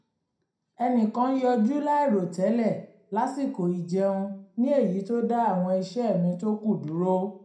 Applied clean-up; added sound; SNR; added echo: none; none; none; reverberation time 0.4 s.